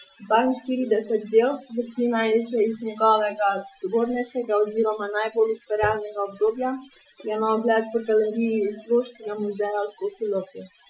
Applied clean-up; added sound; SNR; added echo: classical method Wiener filter.